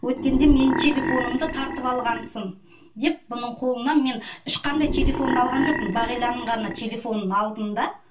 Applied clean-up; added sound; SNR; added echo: none; Burping, eructation; 3 dB; reverberation time 0.2 s.